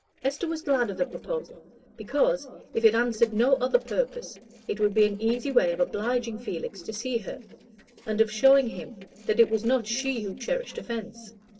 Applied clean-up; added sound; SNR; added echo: neural separator model SepFormer DNS4.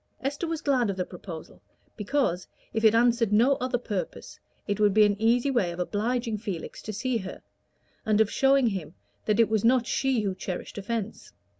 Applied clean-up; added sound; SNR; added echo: none; none; none; none.